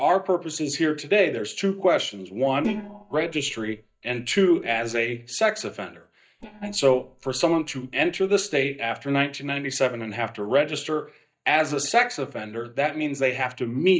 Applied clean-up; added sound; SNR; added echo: neural mask model DeepFilterNet 3.